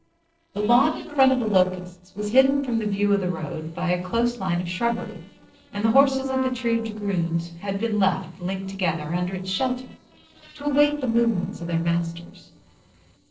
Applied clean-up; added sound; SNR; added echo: neural separator model SepFormer DNS4.